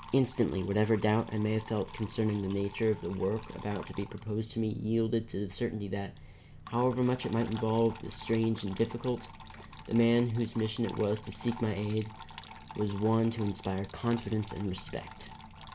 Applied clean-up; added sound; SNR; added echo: none; Trickle, dribble / Water tap, faucet; 18 dB; none.